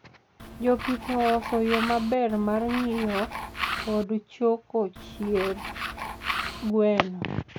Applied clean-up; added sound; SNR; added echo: none; Tools; 7 dB; none.